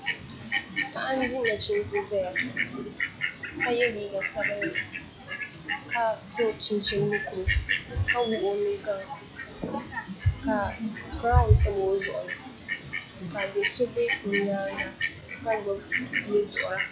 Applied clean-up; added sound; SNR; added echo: classical method log-MMSE.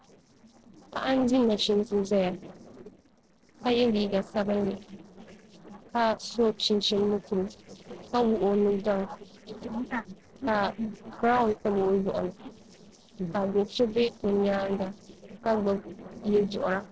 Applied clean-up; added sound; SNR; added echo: neural separator model SepFormer DNS4.